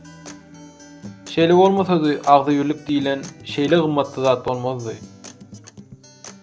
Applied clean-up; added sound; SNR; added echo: none; Acoustic guitar; 20 dB; none.